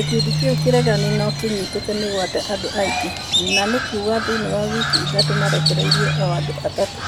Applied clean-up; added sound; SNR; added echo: none; Crow; -2 dB; none.